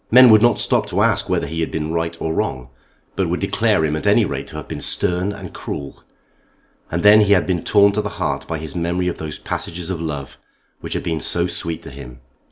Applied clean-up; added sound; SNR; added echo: none; none; none; none.